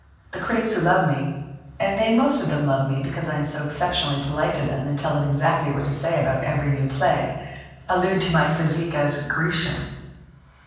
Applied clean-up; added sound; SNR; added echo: none; none; none; reverberation time 1.2 s.